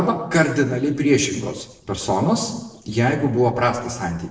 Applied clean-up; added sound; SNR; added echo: neural separator model SepFormer DNS4.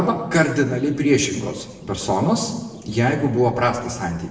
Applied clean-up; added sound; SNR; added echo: none; Thunder; 20 dB; reverberation time 0.9 s.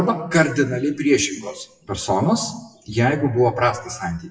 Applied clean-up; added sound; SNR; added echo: classical method WPE with log-MMSE.